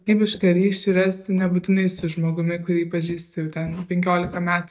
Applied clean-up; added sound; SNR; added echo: neural mask model DeepFilterNet 3.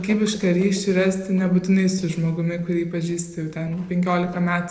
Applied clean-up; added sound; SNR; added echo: neural separator model SepFormer DNS4.